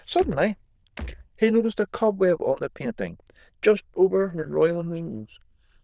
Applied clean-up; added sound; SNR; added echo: neural diffusion model UNIVERSE++.